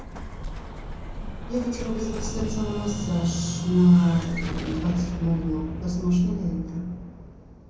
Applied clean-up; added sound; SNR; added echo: none; Explosion; 8 dB; reverberation time 0.6 s.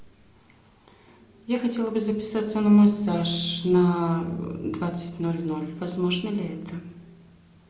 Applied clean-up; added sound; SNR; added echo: none; none; none; none.